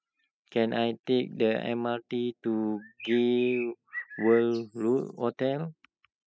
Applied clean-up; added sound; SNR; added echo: classical method spectral subtraction.